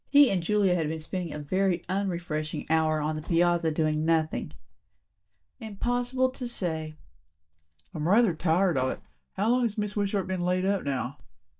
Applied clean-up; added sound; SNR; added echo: neural mask model DeepFilterNet 3.